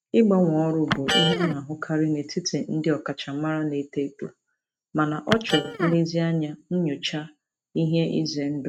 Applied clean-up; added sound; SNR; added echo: neural mask model RNNoise.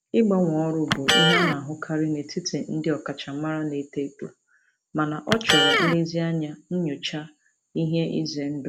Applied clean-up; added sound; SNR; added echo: none; Electric guitar; 1 dB; none.